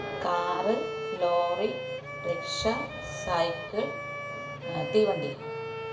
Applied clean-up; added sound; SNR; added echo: none; Bowed string instrument; 6 dB; reverberation time 0.8 s.